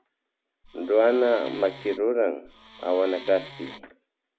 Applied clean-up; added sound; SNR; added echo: none; Wood; 18 dB; none.